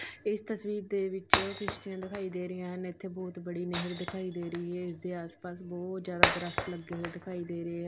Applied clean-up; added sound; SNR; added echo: none; Shatter; -1 dB; none.